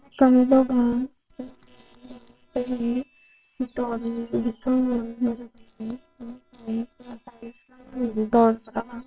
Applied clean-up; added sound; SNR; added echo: neural separator model SepFormer WHAMR!.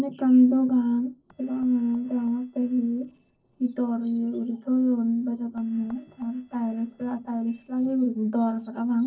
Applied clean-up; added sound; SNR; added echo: neural separator model SepFormer DNS4.